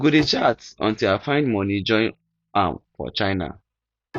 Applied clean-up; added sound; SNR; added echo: neural mask model RNNoise.